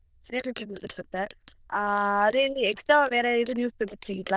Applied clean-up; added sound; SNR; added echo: neural diffusion model UNIVERSE++.